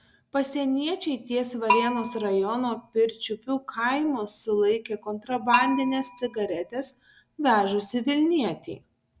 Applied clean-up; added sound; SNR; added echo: none; Bell; 6 dB; none.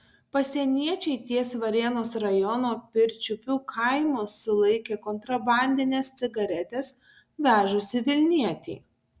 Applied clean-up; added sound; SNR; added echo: none; none; none; none.